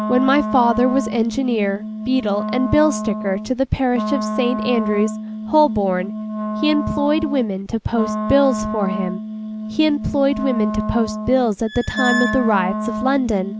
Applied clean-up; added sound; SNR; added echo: none; Squeak + Wind instrument, woodwind instrument; 5 dB; none.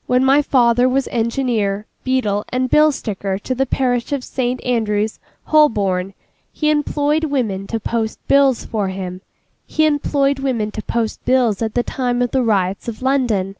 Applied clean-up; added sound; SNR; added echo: none; none; none; none.